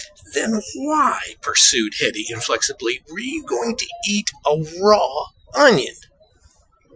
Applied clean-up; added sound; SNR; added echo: classical method Wiener filter.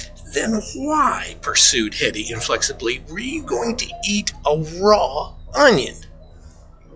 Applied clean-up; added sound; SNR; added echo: classical method log-MMSE.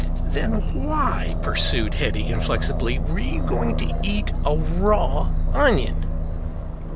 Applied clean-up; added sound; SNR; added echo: none; Aircraft; -4 dB; none.